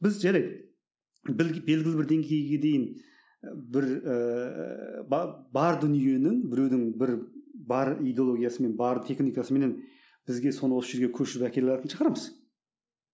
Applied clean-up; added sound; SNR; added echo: none; none; none; none.